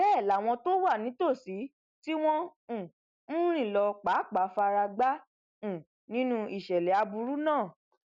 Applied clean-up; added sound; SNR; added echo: none; none; none; none.